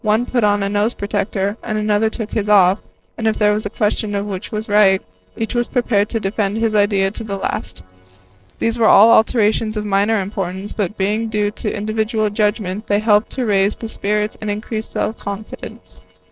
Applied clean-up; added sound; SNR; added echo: neural separator model SepFormer DNS4.